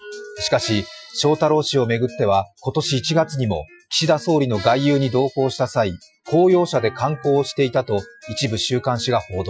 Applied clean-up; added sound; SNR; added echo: classical method Wiener filter.